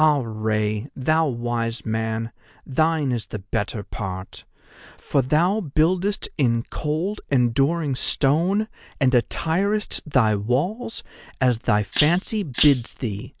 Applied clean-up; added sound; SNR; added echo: none; Rattle (instrument); 7 dB; none.